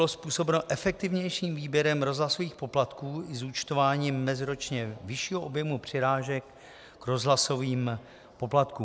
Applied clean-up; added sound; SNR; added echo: none; none; none; none.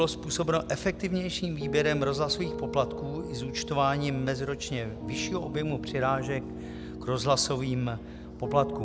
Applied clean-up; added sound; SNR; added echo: none; Piano; 8 dB; none.